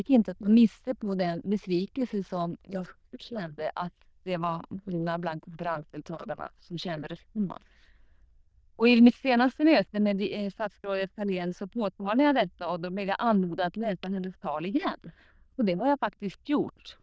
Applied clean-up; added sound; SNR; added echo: neural diffusion model UNIVERSE++.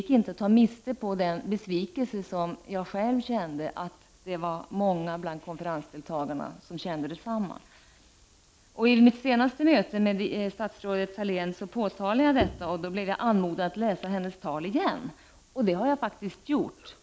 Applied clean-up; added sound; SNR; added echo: none; Bowed string instrument; 10 dB; none.